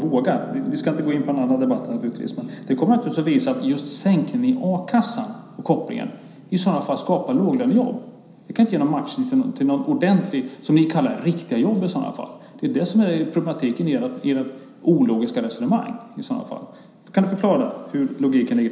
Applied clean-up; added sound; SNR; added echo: none; Piano; 20 dB; reverberation time 0.9 s.